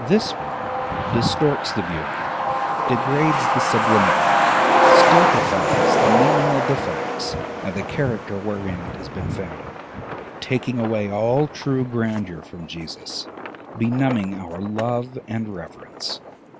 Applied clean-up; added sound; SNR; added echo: none; Truck; -3 dB; none.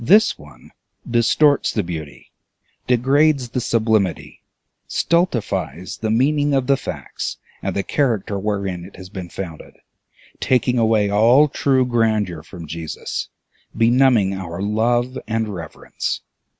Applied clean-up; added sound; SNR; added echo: none; none; none; none.